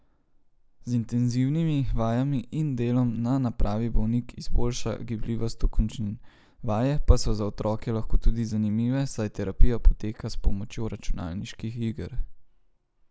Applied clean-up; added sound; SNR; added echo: none; none; none; none.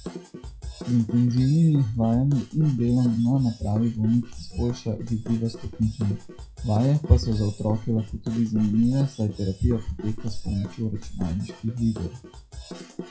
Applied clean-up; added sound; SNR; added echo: classical method WPE with log-MMSE.